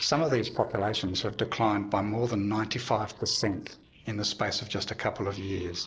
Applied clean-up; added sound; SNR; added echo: neural separator model SepFormer DNS4.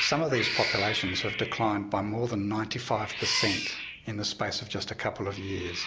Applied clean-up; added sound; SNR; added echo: none; Cat; 5 dB; none.